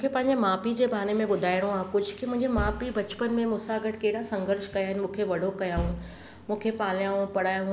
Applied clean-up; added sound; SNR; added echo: none; Bass drum; 8 dB; none.